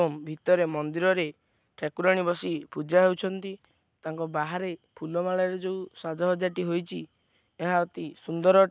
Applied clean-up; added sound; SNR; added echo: none; none; none; none.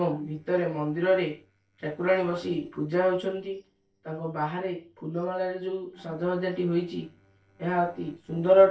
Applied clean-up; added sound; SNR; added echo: neural separator model SepFormer DNS4.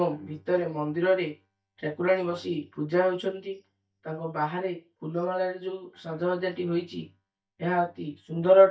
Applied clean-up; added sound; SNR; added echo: neural mask model DeepFilterNet 3.